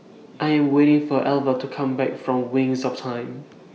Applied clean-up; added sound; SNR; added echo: none; none; none; none.